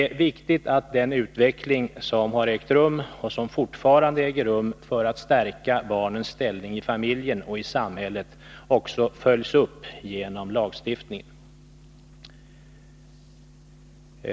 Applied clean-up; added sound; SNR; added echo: none; none; none; none.